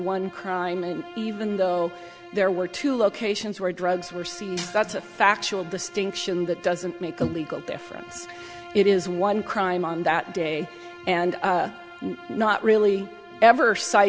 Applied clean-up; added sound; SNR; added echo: none; Bowed string instrument; 18 dB; none.